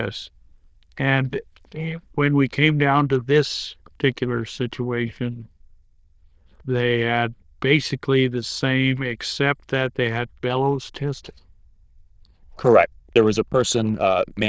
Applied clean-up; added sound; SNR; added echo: neural diffusion model UNIVERSE++.